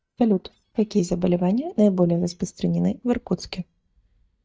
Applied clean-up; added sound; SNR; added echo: neural mask model DeepFilterNet 3.